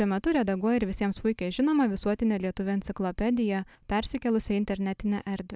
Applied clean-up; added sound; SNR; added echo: none; none; none; none.